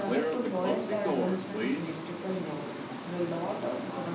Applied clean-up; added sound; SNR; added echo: none; Subway, metro, underground; 0 dB; reverberation time 0.9 s.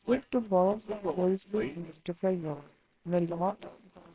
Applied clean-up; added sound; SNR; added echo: neural separator model SepFormer WHAMR!.